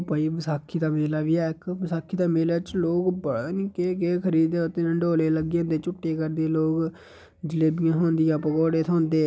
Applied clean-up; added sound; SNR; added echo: none; none; none; none.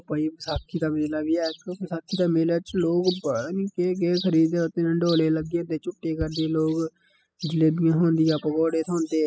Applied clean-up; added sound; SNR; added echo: classical method spectral subtraction.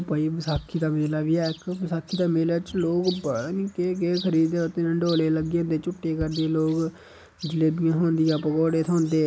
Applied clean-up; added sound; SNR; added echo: none; Bass drum + Chirp, tweet; 19 dB; none.